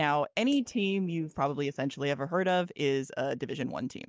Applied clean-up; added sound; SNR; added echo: neural mask model DeepFilterNet 3.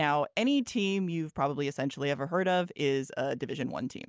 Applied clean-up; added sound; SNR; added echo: none; none; none; none.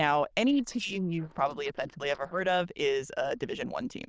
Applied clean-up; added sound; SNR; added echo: neural diffusion model UNIVERSE++.